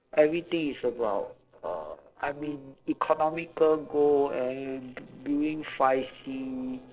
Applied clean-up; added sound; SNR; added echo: neural separator model SepFormer DNS4.